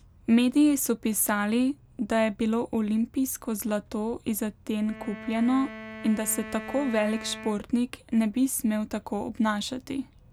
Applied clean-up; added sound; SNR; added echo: none; Wind instrument, woodwind instrument; 14 dB; none.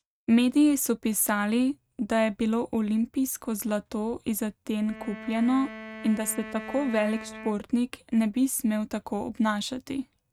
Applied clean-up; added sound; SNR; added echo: neural mask model RNNoise.